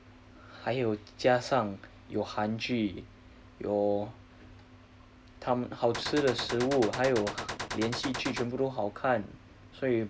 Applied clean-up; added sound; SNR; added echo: none; Gunshot, gunfire; 6 dB; none.